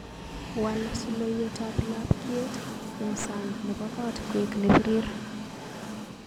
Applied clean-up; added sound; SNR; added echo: none; Train; 6 dB; none.